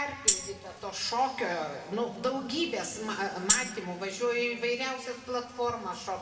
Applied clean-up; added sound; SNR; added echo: none; Tambourine; 0 dB; reverberation time 2.1 s.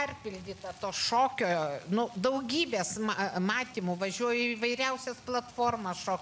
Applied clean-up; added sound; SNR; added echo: none; none; none; none.